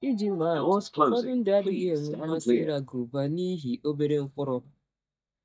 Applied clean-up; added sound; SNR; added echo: neural mask model DeepFilterNet 3.